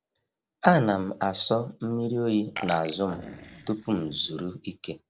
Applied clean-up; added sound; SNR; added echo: neural separator model SepFormer DNS4.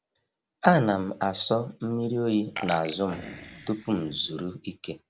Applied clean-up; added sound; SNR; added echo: none; Burping, eructation; 13 dB; none.